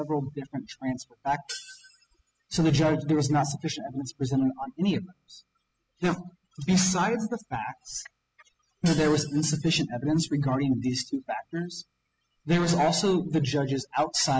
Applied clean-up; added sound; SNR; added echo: classical method spectral subtraction.